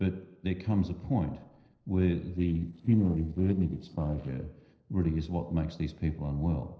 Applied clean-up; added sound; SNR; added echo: neural separator model SepFormer DNS4.